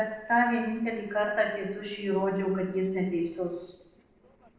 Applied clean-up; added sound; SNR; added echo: neural separator model SepFormer DNS4.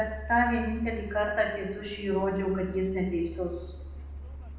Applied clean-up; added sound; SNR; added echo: none; Truck; 10 dB; reverberation time 0.8 s.